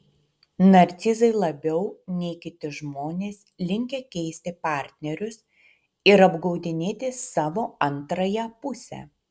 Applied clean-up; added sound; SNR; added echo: none; none; none; none.